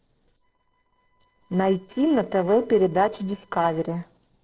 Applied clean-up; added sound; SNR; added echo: neural separator model SepFormer DNS4.